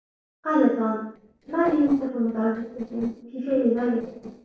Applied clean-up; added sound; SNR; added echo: neural separator model SepFormer DNS4.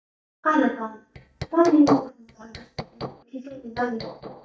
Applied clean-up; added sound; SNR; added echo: neural mask model DeepFilterNet 3.